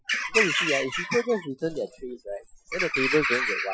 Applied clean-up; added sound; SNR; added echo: classical method Wiener filter.